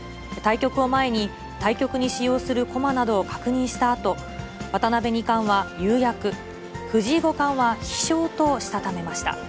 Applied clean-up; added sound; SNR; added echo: none; none; none; none.